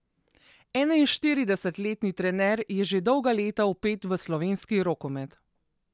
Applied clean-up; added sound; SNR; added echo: none; none; none; none.